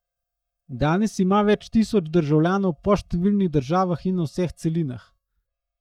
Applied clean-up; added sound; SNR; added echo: neural mask model DeepFilterNet 3.